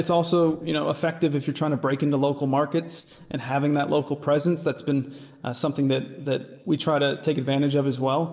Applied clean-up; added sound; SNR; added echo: neural separator model SepFormer DNS4.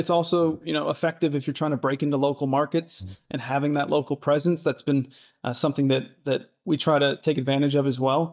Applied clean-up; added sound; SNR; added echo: neural mask model DeepFilterNet 3.